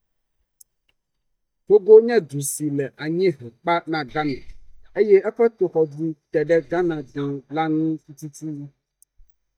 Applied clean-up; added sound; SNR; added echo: neural mask model DeepFilterNet 3.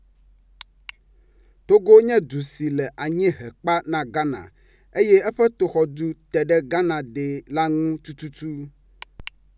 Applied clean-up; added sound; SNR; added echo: none; none; none; none.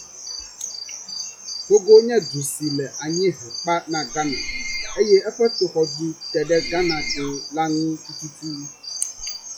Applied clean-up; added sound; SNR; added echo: classical method log-MMSE.